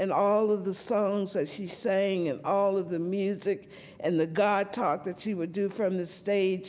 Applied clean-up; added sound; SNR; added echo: none; none; none; none.